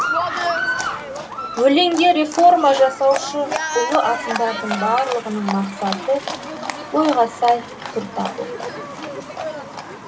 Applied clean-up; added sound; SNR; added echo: none; Livestock, farm animals, working animals; 6 dB; none.